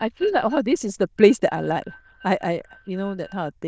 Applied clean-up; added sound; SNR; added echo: neural diffusion model UNIVERSE++.